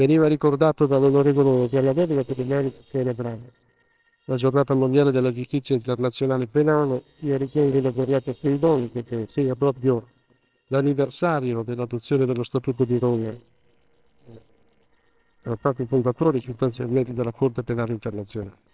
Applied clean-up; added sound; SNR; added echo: neural separator model SepFormer WHAMR!.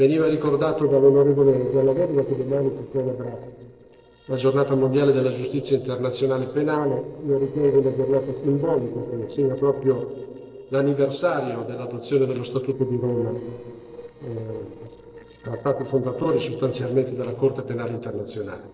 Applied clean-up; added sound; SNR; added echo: neural separator model SepFormer DNS4.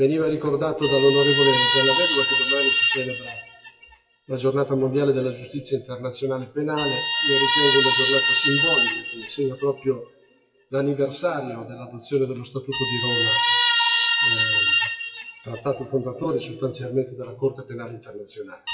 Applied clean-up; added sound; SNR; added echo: classical method WPE with log-MMSE.